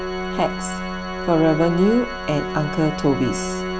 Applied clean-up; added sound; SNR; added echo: none; Organ; 6 dB; none.